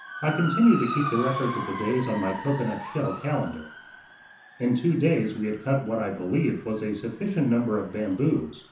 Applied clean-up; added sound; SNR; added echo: none; Motor vehicle (road) / Siren; 11 dB; reverberation time 0.9 s.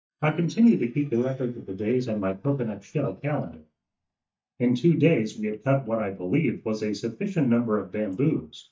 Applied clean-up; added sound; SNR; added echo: neural mask model DeepFilterNet 3.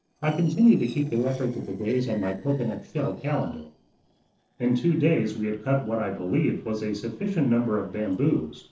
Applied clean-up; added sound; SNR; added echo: neural separator model SepFormer DNS4.